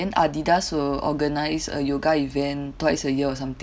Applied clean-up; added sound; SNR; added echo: none; none; none; none.